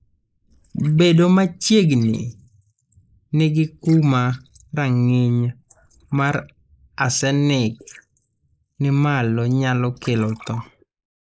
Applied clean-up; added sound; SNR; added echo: neural mask model Resemble Enhance denoiser.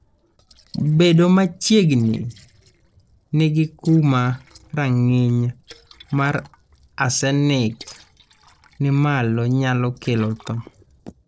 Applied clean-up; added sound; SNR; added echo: neural separator model SepFormer DNS4.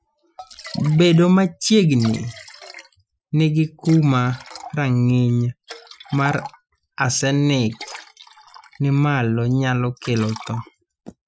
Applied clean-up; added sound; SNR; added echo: classical method Wiener filter.